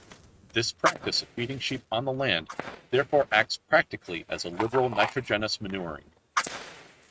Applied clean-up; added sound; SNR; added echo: neural mask model RNNoise.